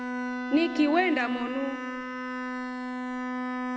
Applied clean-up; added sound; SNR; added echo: none; Bowed string instrument; 3 dB; none.